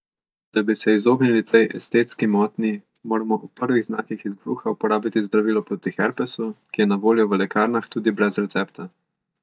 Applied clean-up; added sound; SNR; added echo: neural mask model DeepFilterNet 3.